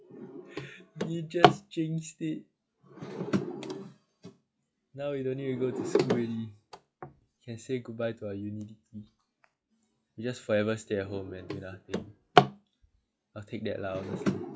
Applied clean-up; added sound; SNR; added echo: classical method log-MMSE.